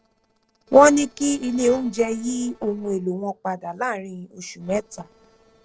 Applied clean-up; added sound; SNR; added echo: neural separator model SepFormer DNS4.